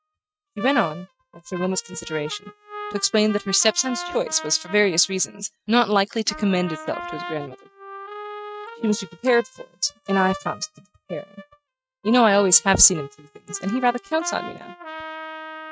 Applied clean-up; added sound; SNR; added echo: neural mask model RNNoise.